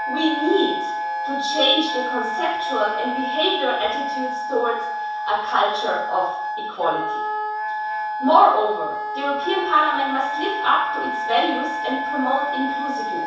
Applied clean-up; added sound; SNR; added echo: none; Wind instrument, woodwind instrument; 3 dB; reverberation time 0.7 s.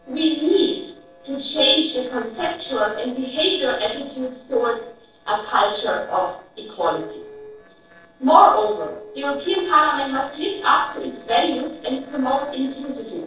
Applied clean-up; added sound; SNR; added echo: neural separator model SepFormer DNS4.